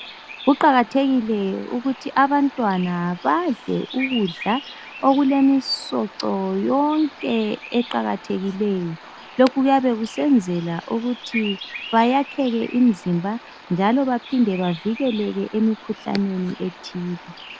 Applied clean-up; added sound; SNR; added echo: none; Bird vocalization, bird call, bird song; 17 dB; none.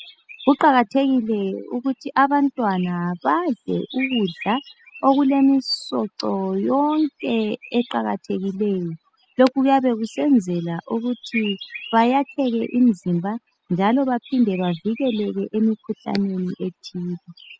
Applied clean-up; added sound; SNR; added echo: classical method spectral subtraction.